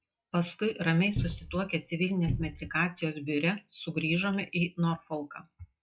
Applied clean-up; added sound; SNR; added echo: classical method log-MMSE.